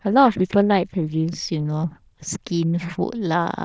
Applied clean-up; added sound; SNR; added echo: neural diffusion model UNIVERSE++.